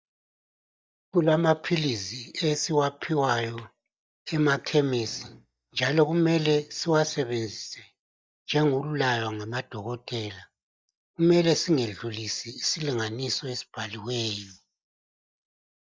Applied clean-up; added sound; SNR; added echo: neural mask model DeepFilterNet 3.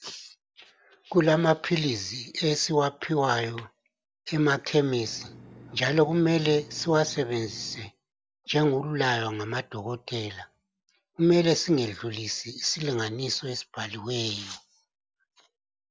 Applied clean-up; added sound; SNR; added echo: none; Engine; 20 dB; none.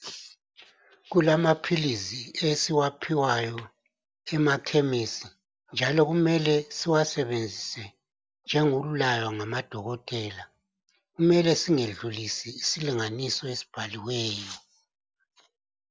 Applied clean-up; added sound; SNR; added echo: none; none; none; none.